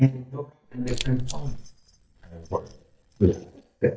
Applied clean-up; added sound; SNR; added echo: neural mask model DeepFilterNet 3.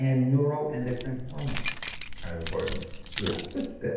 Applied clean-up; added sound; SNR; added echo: none; Keys jangling; -1 dB; reverberation time 0.8 s.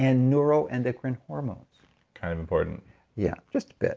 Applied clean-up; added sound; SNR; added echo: none; none; none; none.